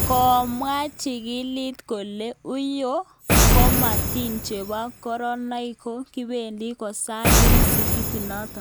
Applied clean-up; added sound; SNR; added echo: none; Boom; -4 dB; none.